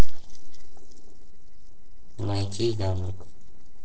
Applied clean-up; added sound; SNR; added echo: neural separator model SepFormer DNS4.